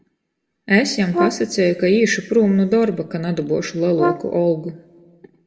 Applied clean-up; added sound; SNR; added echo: none; Brass instrument; 6 dB; reverberation time 0.7 s.